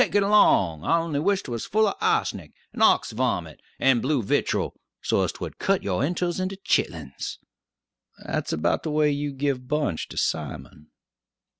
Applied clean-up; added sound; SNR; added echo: none; none; none; none.